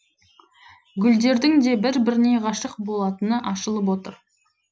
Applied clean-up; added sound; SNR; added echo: none; none; none; none.